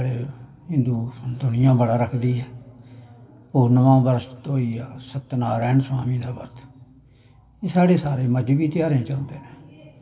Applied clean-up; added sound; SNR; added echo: none; none; none; reverberation time 2.8 s.